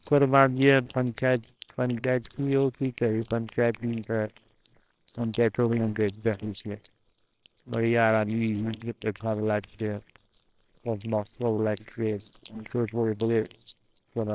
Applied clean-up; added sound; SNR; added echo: neural separator model SepFormer WHAMR!.